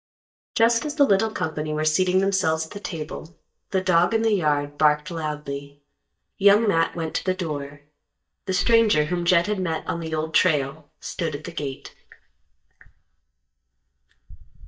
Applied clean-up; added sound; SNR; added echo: neural mask model DeepFilterNet 3.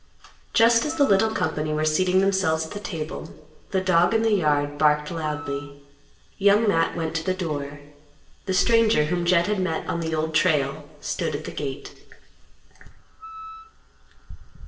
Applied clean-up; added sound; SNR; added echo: none; Wind instrument, woodwind instrument; 17 dB; reverberation time 0.7 s.